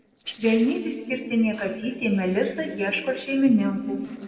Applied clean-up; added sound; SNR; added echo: neural separator model SepFormer DNS4.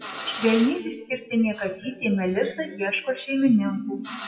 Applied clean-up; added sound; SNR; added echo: classical method WPE with log-MMSE.